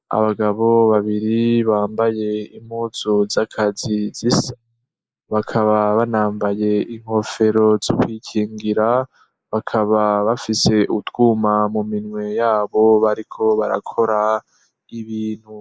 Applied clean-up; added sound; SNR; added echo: neural mask model Resemble Enhance denoiser.